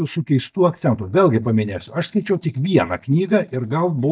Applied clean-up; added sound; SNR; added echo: neural mask model DeepFilterNet 3.